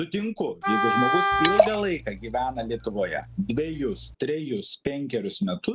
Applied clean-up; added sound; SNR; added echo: none; Liquid + Wind instrument, woodwind instrument; -1 dB; none.